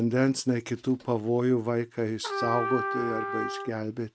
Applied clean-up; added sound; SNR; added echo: neural mask model RNNoise.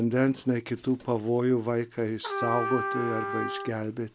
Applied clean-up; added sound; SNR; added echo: none; Trumpet; 5 dB; none.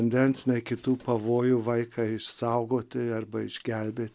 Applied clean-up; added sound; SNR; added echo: none; none; none; none.